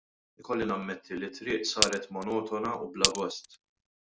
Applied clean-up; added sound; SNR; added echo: none; Glass; -1 dB; none.